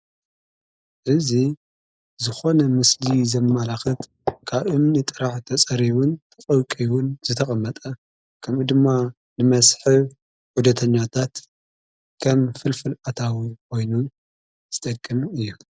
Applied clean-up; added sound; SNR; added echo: neural mask model Resemble Enhance denoiser.